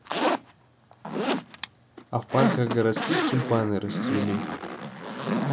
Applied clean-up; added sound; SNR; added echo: none; Zipper (clothing); 0 dB; none.